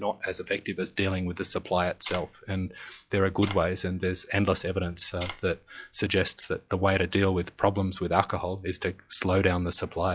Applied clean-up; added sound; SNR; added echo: classical method log-MMSE.